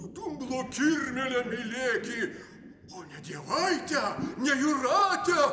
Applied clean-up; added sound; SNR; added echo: none; none; none; none.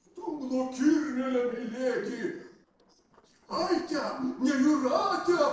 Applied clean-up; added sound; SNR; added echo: neural separator model SepFormer DNS4.